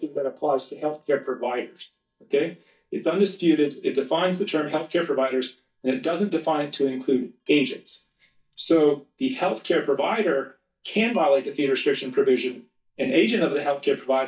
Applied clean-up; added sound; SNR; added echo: neural mask model DeepFilterNet 3.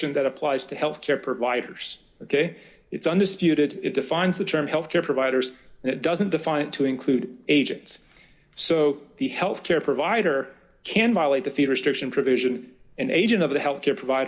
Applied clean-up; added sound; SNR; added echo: none; none; none; none.